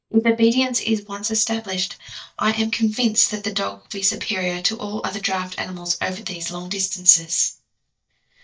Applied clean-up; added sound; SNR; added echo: neural mask model DeepFilterNet 3.